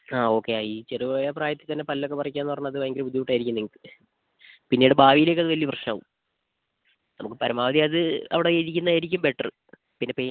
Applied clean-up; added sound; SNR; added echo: none; none; none; none.